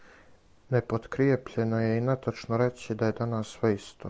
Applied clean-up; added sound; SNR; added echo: none; none; none; none.